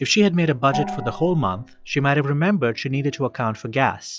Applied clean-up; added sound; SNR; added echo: classical method log-MMSE.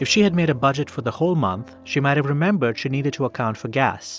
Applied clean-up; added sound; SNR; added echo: none; none; none; none.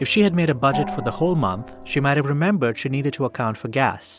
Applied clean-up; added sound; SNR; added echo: none; Gong; 10 dB; none.